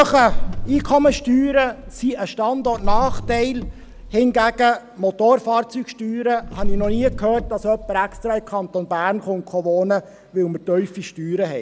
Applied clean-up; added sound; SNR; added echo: none; Car; 4 dB; none.